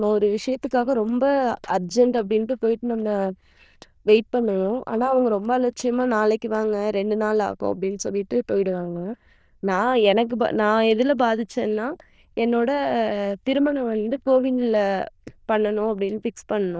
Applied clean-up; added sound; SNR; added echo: neural diffusion model UNIVERSE++.